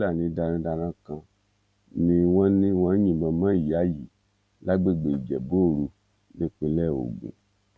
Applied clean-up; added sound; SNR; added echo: none; none; none; none.